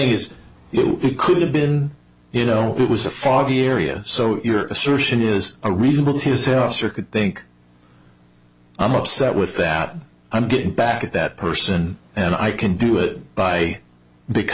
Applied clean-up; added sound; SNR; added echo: none; none; none; none.